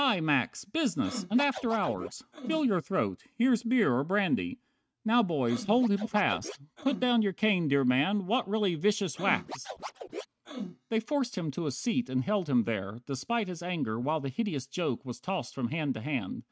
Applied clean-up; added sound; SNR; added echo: neural mask model RNNoise.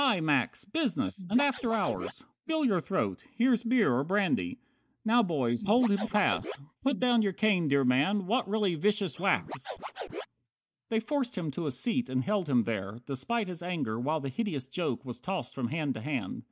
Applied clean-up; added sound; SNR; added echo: neural mask model Resemble Enhance denoiser.